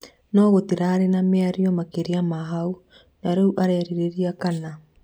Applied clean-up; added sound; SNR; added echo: none; none; none; none.